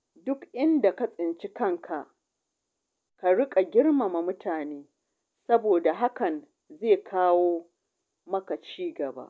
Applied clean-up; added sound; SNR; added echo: none; none; none; none.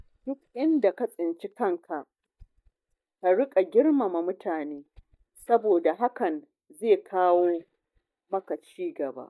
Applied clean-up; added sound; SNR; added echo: neural mask model DeepFilterNet 3.